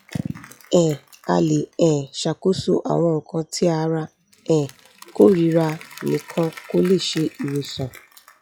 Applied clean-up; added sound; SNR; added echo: classical method log-MMSE.